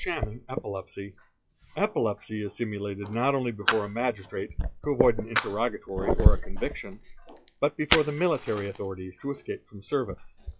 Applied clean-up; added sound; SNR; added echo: classical method log-MMSE.